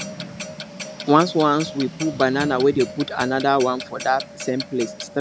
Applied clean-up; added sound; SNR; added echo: none; Clock; 12 dB; none.